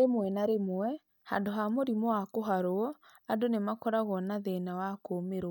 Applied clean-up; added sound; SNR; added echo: none; none; none; none.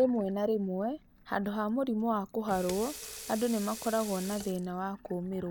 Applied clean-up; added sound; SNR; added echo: none; Sink (filling or washing) / Water tap, faucet; 16 dB; none.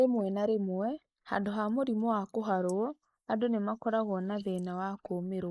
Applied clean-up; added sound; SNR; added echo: neural mask model Resemble Enhance denoiser.